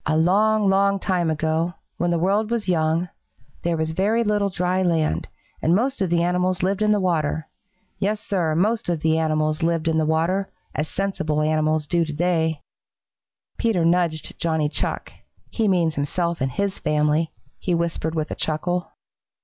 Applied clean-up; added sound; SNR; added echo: none; none; none; none.